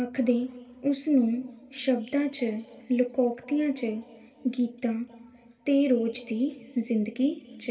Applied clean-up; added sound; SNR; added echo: none; none; none; reverberation time 2.3 s.